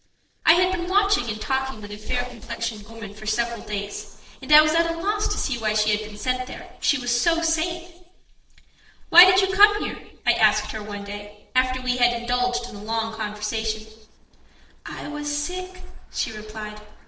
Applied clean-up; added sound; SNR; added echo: neural separator model SepFormer DNS4.